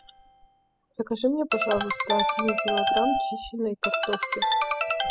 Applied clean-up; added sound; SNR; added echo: classical method spectral subtraction.